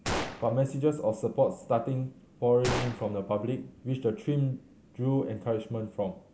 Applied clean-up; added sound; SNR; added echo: none; Gunshot, gunfire; 10 dB; none.